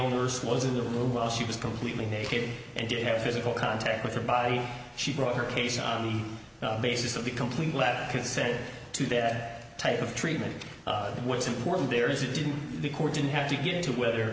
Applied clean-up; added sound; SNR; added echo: none; none; none; none.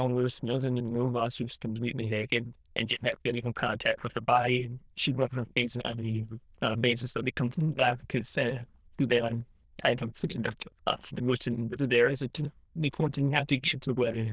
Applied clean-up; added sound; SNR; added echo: neural diffusion model UNIVERSE++.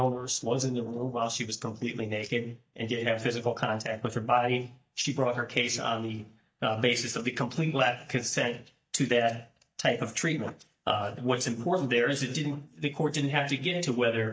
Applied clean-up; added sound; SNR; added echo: neural mask model DeepFilterNet 3.